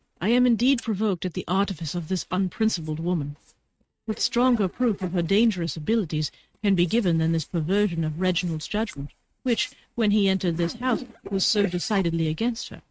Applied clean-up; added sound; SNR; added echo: neural mask model RNNoise.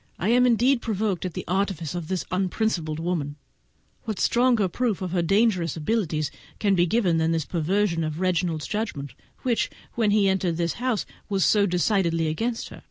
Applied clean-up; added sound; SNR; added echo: none; none; none; none.